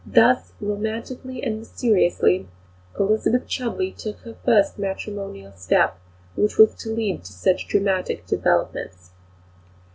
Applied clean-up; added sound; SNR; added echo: none; none; none; none.